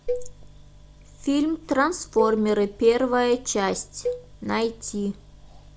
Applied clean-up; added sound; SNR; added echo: none; Cowbell; 12 dB; none.